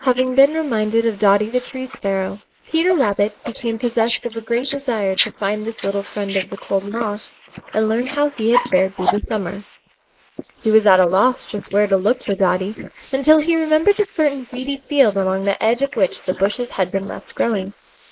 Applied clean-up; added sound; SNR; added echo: neural mask model Resemble Enhance denoiser.